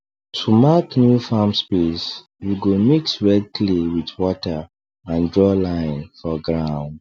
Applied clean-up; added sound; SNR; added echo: none; none; none; none.